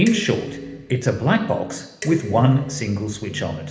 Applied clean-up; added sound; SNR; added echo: none; Dishes, pots, and pans; 17 dB; reverberation time 1.0 s.